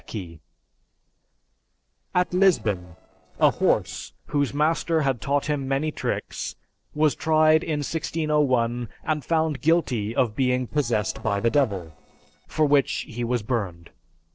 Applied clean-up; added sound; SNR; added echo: neural separator model SepFormer DNS4.